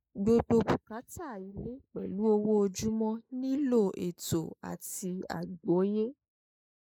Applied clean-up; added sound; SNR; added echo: neural mask model Resemble Enhance denoiser.